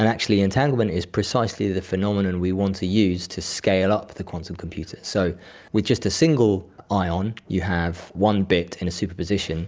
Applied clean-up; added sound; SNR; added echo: none; none; none; none.